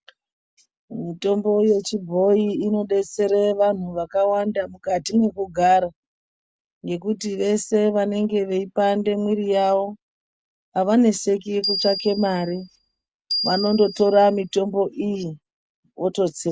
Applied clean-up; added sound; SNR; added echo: none; Bell; 8 dB; none.